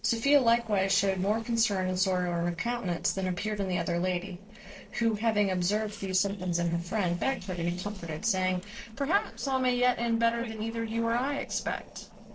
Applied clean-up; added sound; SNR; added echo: neural separator model SepFormer DNS4.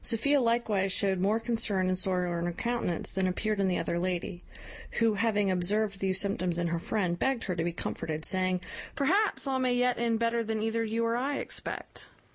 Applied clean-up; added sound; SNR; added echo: none; none; none; none.